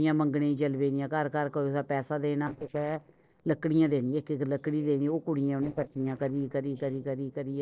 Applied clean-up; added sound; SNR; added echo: neural separator model SepFormer DNS4.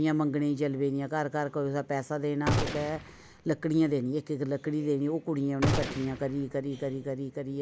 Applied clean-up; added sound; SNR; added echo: none; Gunshot, gunfire; 3 dB; none.